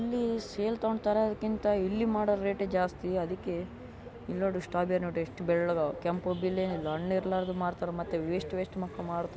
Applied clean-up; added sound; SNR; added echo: none; none; none; none.